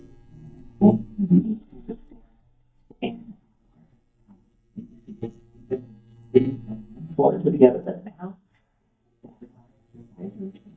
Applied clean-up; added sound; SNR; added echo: neural mask model DeepFilterNet 3.